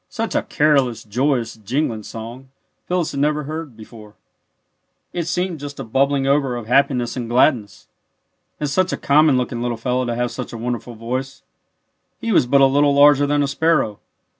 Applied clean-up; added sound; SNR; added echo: none; none; none; none.